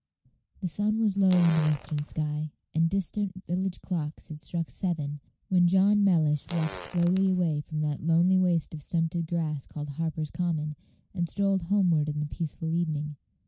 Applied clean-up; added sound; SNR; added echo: none; Fart; 14 dB; none.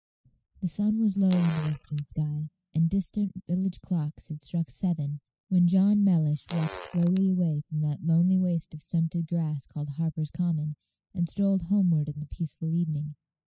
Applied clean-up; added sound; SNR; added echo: classical method spectral subtraction.